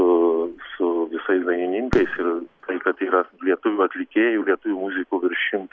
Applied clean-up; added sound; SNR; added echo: none; Fireworks; 17 dB; none.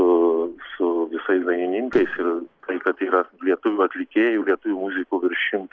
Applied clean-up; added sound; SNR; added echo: neural separator model SepFormer DNS4.